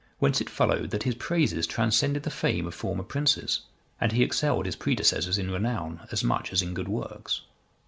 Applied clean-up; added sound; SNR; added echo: none; none; none; none.